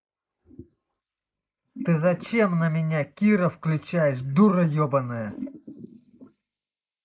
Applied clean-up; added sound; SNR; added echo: neural mask model Resemble Enhance denoiser.